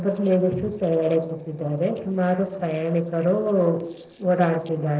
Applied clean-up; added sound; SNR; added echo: neural separator model SepFormer DNS4.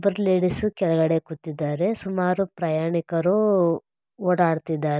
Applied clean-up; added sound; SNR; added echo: none; none; none; none.